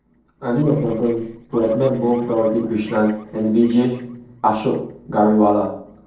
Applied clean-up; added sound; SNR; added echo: neural separator model SepFormer DNS4.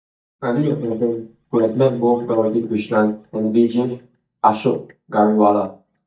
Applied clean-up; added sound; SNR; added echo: neural mask model DeepFilterNet 3.